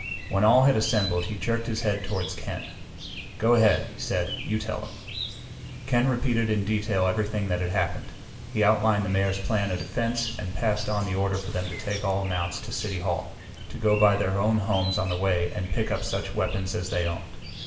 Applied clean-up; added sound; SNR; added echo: none; Chirp, tweet; 11 dB; reverberation time 0.8 s.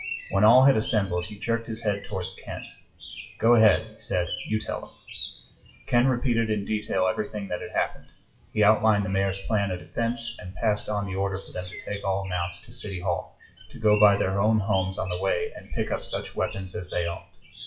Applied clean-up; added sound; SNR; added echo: classical method WPE with log-MMSE.